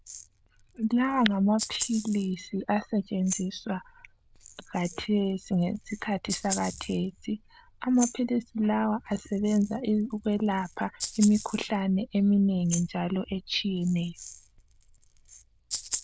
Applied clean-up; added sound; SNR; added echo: neural diffusion model UNIVERSE++.